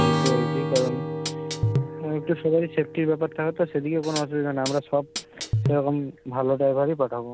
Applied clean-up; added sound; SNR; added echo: none; Hi-hat + Acoustic guitar / Strum; 3 dB; none.